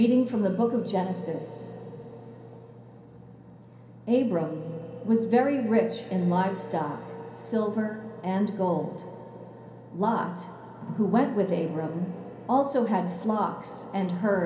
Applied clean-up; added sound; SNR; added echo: none; none; none; reverberation time 0.6 s.